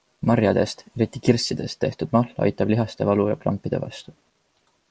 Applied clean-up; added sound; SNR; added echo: none; none; none; none.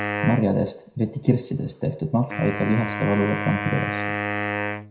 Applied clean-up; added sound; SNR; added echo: none; Wind instrument, woodwind instrument; 5 dB; reverberation time 0.5 s.